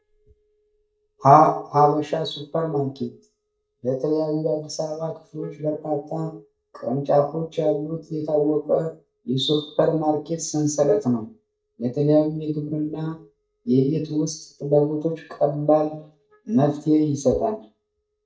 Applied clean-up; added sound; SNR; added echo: neural mask model DeepFilterNet 3.